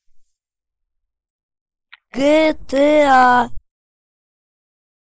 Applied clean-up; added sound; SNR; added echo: neural mask model Resemble Enhance denoiser.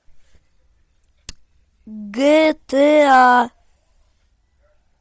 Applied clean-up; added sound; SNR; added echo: none; none; none; none.